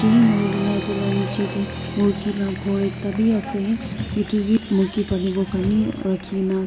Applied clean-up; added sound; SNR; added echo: none; Applause; 8 dB; reverberation time 0.5 s.